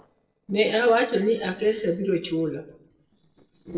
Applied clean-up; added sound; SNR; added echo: neural separator model SepFormer DNS4.